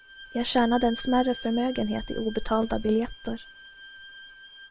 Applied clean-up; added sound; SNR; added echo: none; Bowed string instrument; 16 dB; none.